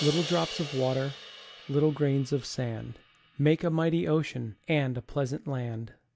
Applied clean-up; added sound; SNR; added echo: none; Crash cymbal; 15 dB; none.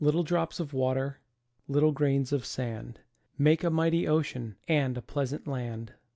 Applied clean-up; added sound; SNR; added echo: none; none; none; none.